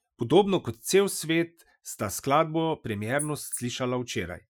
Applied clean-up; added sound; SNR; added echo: classical method Wiener filter.